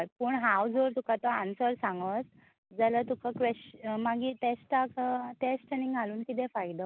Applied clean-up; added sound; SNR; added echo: none; none; none; none.